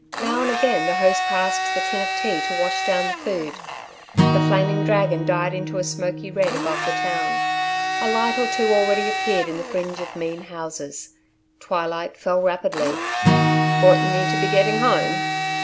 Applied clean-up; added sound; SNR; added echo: none; Acoustic guitar / Strum + Domestic sounds, home sounds; 0 dB; none.